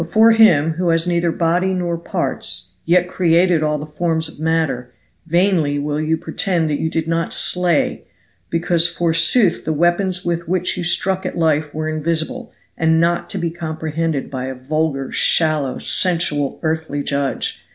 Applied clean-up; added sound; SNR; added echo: none; none; none; none.